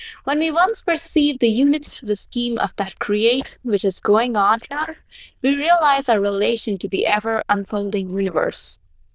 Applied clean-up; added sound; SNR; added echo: neural diffusion model UNIVERSE++.